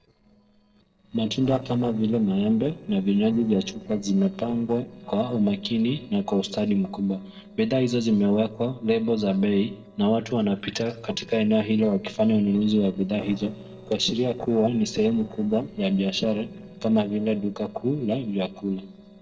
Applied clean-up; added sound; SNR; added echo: neural separator model SepFormer DNS4.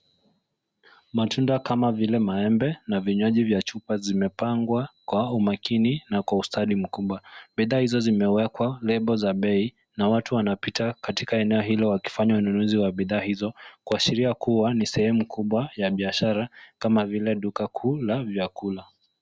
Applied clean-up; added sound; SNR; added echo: none; none; none; none.